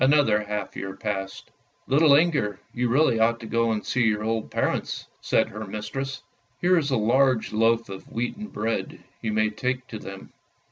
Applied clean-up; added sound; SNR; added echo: none; none; none; none.